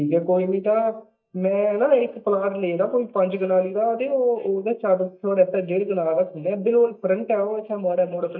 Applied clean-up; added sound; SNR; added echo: neural mask model DeepFilterNet 3.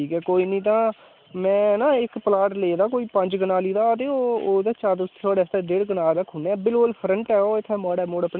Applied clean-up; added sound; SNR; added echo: none; none; none; none.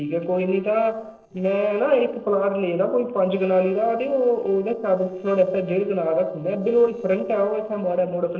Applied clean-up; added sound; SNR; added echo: neural separator model SepFormer DNS4.